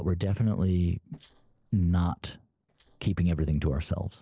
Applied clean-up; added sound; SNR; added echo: neural separator model SepFormer DNS4.